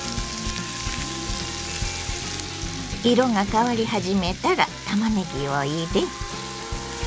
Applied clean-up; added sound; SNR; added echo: none; Harmonica; 16 dB; none.